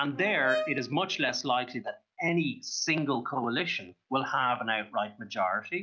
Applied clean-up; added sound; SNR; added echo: none; Brass instrument; 6 dB; none.